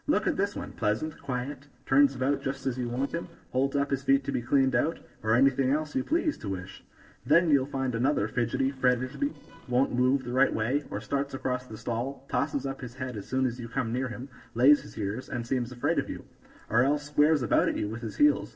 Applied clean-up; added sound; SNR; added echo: neural separator model SepFormer DNS4.